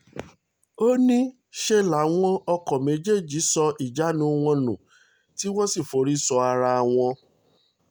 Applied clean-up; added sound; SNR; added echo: none; none; none; none.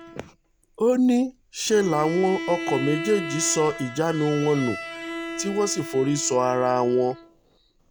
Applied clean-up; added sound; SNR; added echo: none; Bowed string instrument; 11 dB; none.